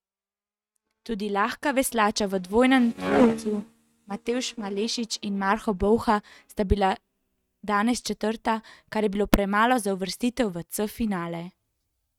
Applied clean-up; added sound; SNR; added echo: neural mask model RNNoise.